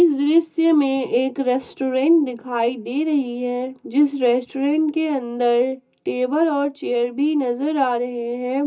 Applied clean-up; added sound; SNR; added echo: none; none; none; reverberation time 0.2 s.